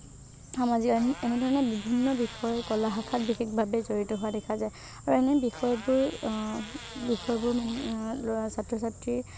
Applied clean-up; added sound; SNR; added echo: none; Fart; 16 dB; none.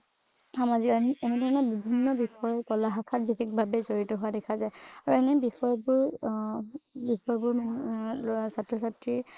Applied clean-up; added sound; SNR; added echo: neural mask model Resemble Enhance denoiser.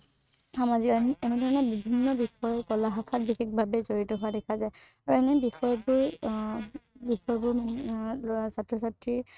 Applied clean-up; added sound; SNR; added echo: neural mask model RNNoise.